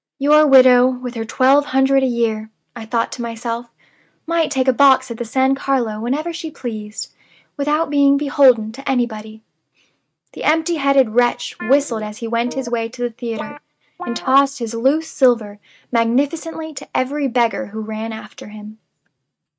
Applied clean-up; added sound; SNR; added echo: neural mask model RNNoise.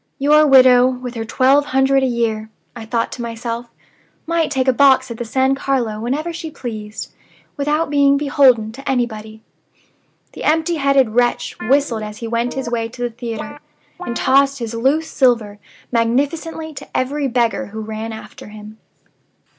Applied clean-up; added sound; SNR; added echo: none; Guitar; 16 dB; none.